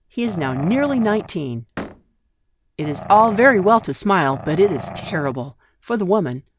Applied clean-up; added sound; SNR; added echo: none; Growling + Slam; 14 dB; none.